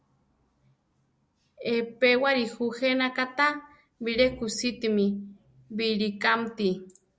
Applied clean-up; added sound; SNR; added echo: none; none; none; none.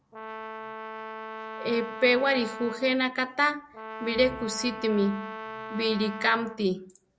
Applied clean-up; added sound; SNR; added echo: none; Brass instrument; 11 dB; none.